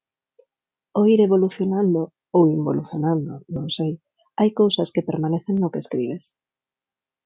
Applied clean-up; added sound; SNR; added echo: none; none; none; none.